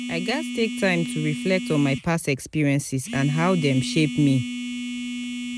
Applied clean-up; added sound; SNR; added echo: none; Telephone; 7 dB; none.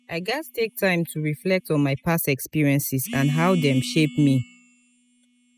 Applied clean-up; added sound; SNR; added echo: classical method spectral subtraction.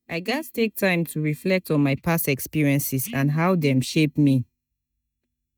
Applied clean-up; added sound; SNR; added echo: neural mask model DeepFilterNet 3.